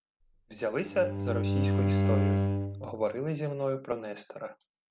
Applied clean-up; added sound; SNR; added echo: none; Bowed string instrument; -5 dB; none.